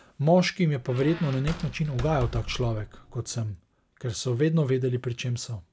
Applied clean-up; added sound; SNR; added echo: none; Squeak; 11 dB; none.